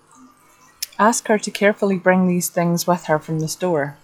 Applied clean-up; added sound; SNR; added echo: classical method log-MMSE.